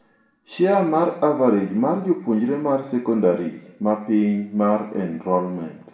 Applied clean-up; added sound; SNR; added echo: none; none; none; reverberation time 0.7 s.